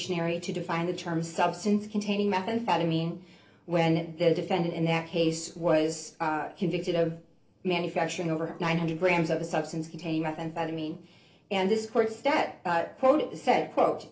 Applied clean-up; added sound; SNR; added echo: neural separator model SepFormer DNS4.